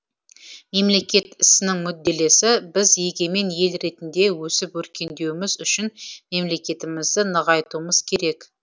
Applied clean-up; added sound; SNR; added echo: none; none; none; none.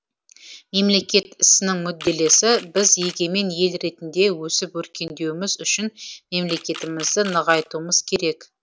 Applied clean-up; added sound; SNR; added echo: none; Camera; 17 dB; none.